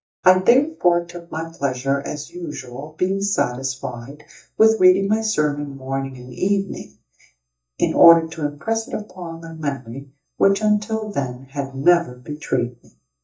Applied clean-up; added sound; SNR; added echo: neural mask model DeepFilterNet 3.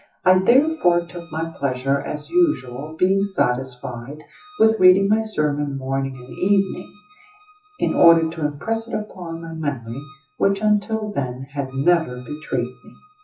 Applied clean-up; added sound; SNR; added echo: classical method WPE with log-MMSE.